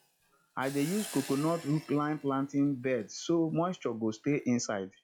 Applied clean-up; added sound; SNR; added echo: classical method log-MMSE.